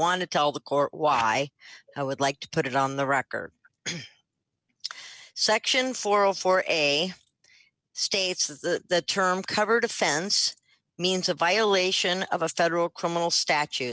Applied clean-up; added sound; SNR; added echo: none; none; none; none.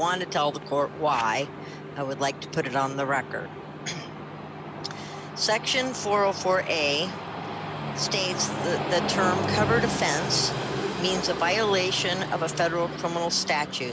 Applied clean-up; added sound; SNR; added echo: none; Train; 5 dB; none.